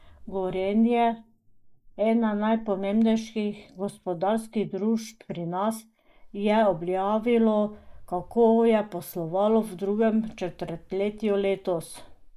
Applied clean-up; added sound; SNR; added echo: neural mask model Resemble Enhance denoiser.